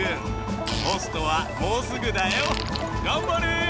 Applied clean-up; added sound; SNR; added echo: none; Fart; 12 dB; none.